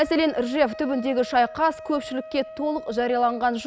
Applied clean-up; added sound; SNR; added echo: none; Wind instrument, woodwind instrument; 15 dB; none.